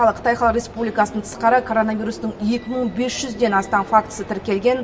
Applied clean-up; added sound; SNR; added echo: none; none; none; none.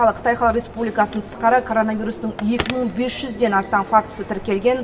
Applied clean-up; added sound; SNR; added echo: none; Telephone; 17 dB; none.